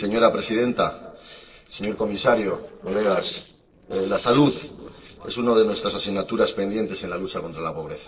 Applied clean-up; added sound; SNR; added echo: neural separator model SepFormer DNS4.